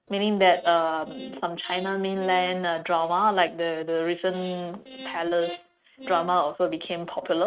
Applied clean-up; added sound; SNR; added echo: neural mask model RNNoise.